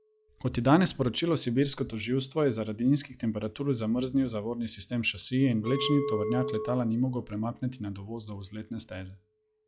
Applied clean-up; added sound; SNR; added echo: classical method log-MMSE.